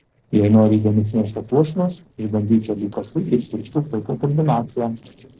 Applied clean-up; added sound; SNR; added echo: neural separator model SepFormer DNS4.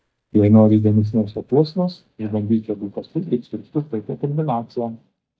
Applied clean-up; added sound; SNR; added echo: neural mask model DeepFilterNet 3.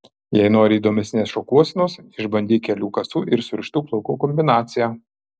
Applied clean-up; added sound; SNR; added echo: none; none; none; none.